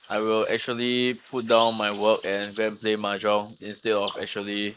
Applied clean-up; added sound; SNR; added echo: neural mask model Resemble Enhance denoiser.